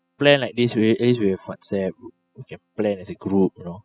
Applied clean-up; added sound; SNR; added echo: classical method spectral subtraction.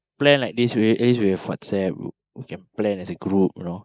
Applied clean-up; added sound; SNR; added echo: neural mask model Resemble Enhance denoiser.